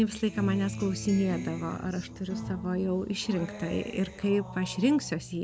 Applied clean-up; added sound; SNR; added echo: none; Acoustic guitar; 11 dB; none.